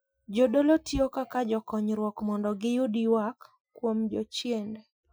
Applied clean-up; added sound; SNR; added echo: classical method Wiener filter.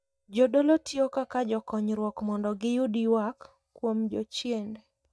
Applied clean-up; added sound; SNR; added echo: neural mask model DeepFilterNet 3.